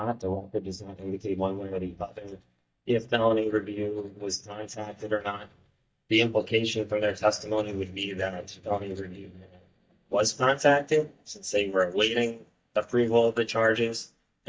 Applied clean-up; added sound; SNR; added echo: neural mask model DeepFilterNet 3.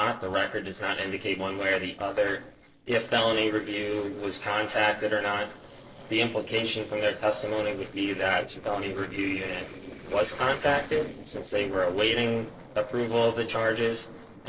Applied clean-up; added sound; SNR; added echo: neural separator model SepFormer DNS4.